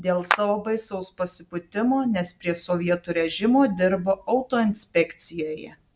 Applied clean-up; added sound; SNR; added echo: none; Clapping; 7 dB; none.